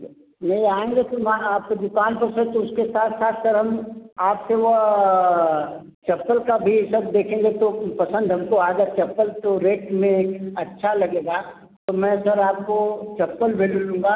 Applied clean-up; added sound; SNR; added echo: none; none; none; none.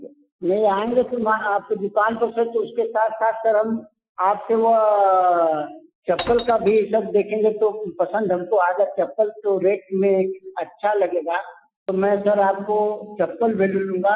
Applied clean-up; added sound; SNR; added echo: classical method Wiener filter.